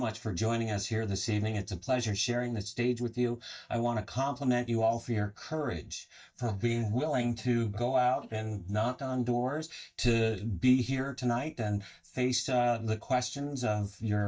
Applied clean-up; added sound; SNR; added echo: neural mask model DeepFilterNet 3.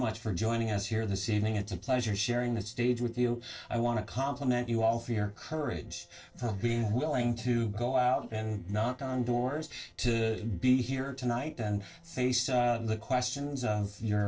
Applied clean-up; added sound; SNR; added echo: neural separator model SepFormer DNS4.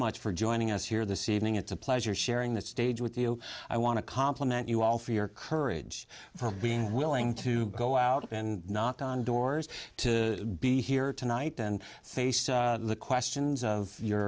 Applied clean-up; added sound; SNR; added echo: none; none; none; none.